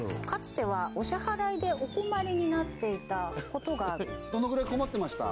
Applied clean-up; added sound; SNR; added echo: none; Squeak + Wind instrument, woodwind instrument; 15 dB; none.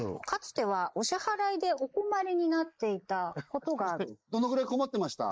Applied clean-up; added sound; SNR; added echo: neural mask model Resemble Enhance denoiser.